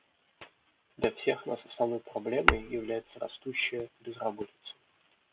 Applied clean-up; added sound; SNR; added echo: none; Tap / Glass; -3 dB; none.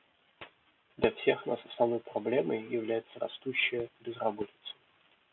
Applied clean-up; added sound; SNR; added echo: none; none; none; none.